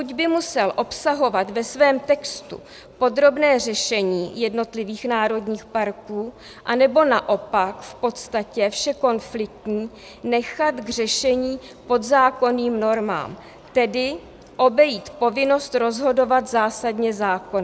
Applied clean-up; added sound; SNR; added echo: none; none; none; none.